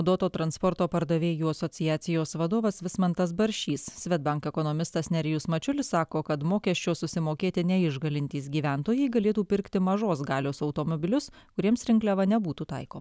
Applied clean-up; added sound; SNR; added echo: none; none; none; none.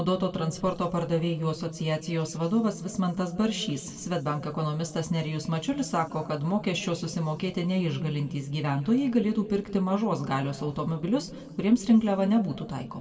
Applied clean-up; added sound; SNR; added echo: none; none; none; reverberation time 1.5 s.